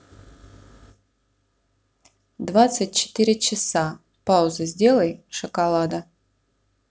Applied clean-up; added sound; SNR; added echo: none; none; none; none.